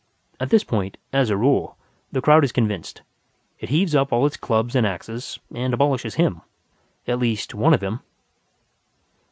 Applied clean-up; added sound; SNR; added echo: none; none; none; none.